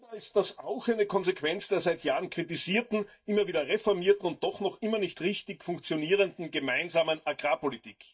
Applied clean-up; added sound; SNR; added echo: neural mask model DeepFilterNet 3.